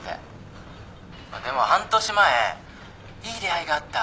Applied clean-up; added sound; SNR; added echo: none; none; none; none.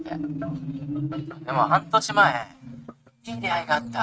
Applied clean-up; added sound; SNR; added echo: neural mask model RNNoise.